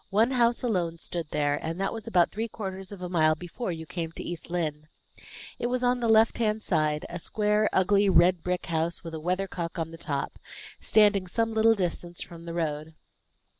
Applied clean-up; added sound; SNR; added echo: none; none; none; none.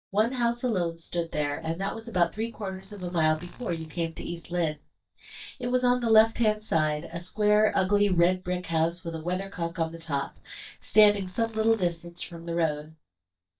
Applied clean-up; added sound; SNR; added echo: neural mask model DeepFilterNet 3.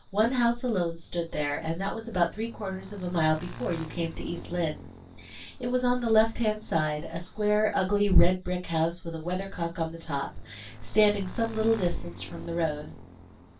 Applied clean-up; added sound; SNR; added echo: none; Motorcycle / Engine; 19 dB; reverberation time 0.2 s.